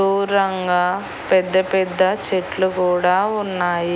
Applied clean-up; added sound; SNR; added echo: none; none; none; none.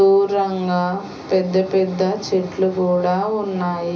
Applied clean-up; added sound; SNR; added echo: none; none; none; reverberation time 0.5 s.